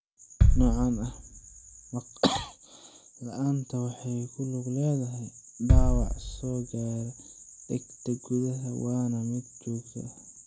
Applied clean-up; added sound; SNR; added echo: none; Bass drum; -2 dB; none.